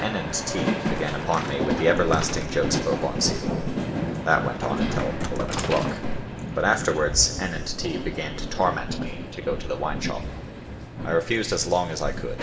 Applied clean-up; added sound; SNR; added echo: none; Train; 3 dB; reverberation time 1.2 s.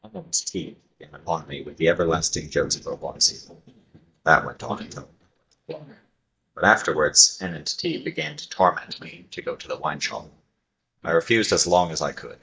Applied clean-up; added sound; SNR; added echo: neural mask model DeepFilterNet 3.